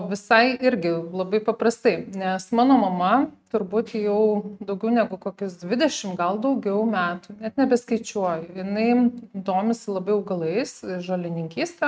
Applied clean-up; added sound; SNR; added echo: neural mask model RNNoise.